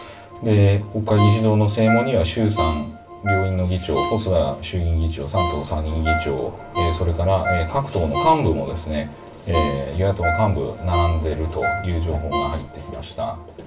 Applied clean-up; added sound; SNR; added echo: none; Ringtone; 8 dB; reverberation time 0.3 s.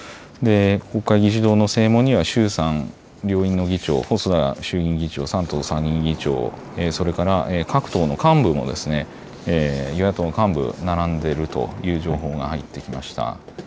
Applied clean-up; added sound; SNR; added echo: none; none; none; none.